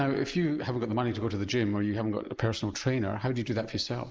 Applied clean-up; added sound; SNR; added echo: neural mask model Resemble Enhance denoiser.